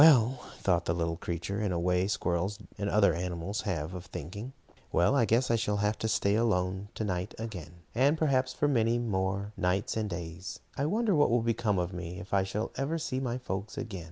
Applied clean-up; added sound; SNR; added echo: none; none; none; none.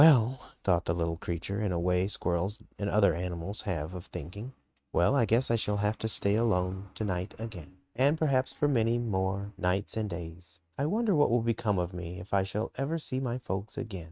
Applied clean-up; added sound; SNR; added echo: neural mask model RNNoise.